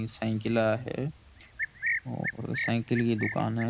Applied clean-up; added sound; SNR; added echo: none; Cricket; 7 dB; none.